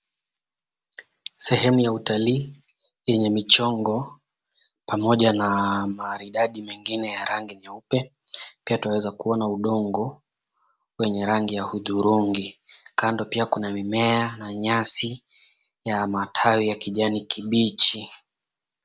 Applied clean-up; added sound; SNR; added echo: none; none; none; none.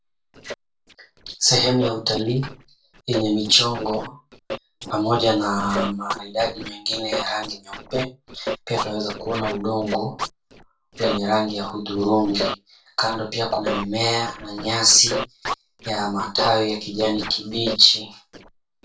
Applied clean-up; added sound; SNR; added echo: neural separator model SepFormer DNS4.